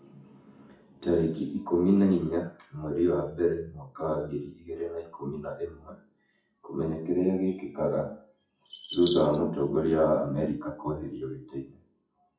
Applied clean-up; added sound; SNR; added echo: classical method WPE with log-MMSE.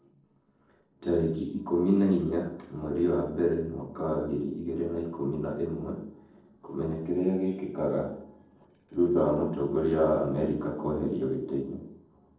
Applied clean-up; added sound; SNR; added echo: neural separator model SepFormer DNS4.